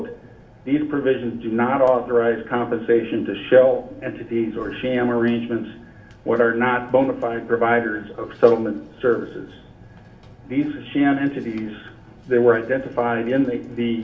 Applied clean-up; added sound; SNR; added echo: none; none; none; reverberation time 0.7 s.